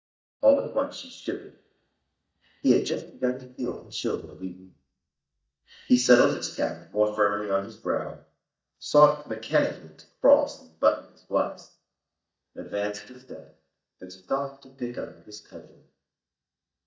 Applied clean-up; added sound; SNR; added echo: neural mask model DeepFilterNet 3.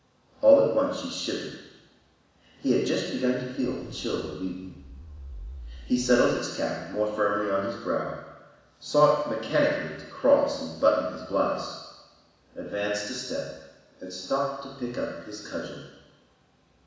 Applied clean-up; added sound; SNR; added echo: none; Zipper (clothing); 15 dB; reverberation time 1.1 s.